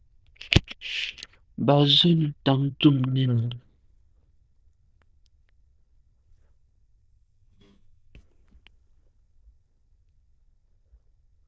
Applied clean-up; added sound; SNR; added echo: neural diffusion model UNIVERSE++.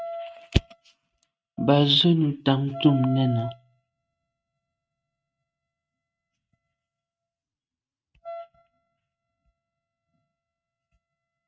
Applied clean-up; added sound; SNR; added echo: neural mask model RNNoise.